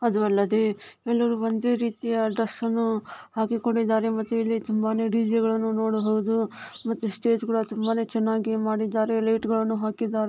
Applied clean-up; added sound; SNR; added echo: none; none; none; none.